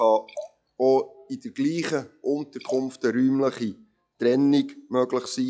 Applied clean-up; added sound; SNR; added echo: classical method log-MMSE.